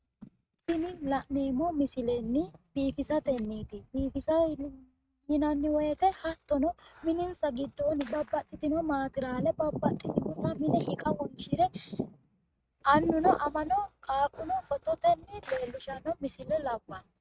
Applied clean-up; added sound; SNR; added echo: neural mask model RNNoise.